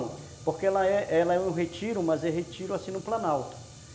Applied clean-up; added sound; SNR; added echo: none; Fire; 19 dB; none.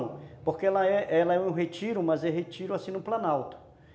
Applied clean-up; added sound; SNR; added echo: none; none; none; none.